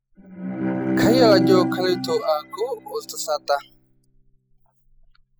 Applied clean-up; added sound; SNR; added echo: classical method spectral subtraction.